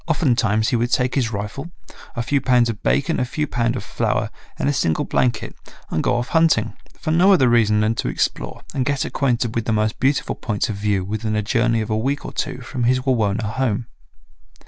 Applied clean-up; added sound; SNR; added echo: none; none; none; none.